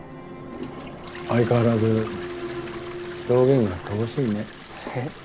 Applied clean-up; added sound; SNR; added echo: none; Toilet flush; 16 dB; none.